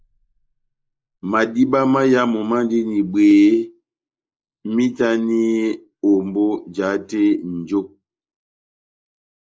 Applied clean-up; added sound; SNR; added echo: neural mask model Resemble Enhance denoiser.